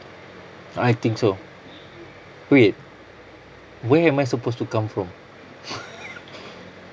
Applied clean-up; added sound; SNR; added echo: none; none; none; none.